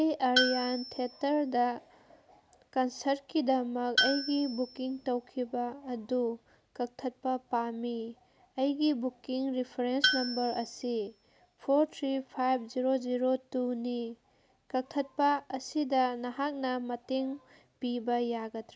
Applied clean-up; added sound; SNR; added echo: none; Tools; 6 dB; none.